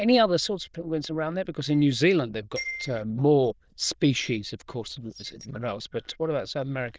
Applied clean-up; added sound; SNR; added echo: neural diffusion model UNIVERSE++.